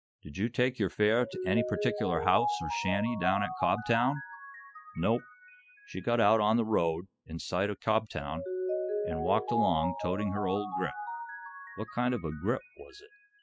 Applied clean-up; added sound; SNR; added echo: classical method spectral subtraction.